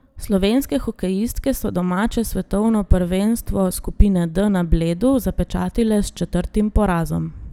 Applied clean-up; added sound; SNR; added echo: none; none; none; none.